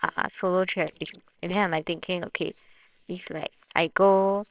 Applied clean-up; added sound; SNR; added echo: neural separator model SepFormer WHAMR!.